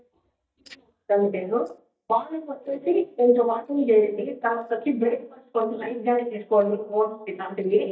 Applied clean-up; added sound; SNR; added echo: neural mask model DeepFilterNet 3.